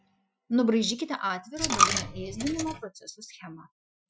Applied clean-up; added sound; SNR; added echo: classical method Wiener filter.